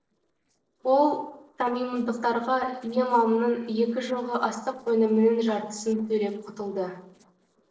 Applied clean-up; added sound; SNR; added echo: neural separator model SepFormer DNS4.